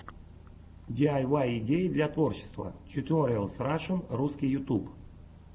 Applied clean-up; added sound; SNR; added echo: none; none; none; none.